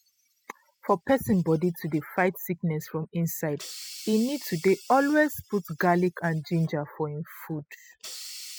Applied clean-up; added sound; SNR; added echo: classical method spectral subtraction.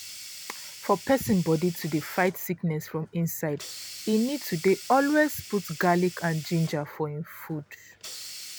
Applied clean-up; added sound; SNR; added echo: none; Hiss; 16 dB; none.